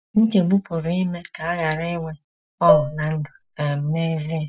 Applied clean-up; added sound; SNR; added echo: none; Dishes, pots, and pans; 0 dB; none.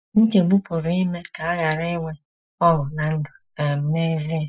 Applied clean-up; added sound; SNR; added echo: neural mask model Resemble Enhance denoiser.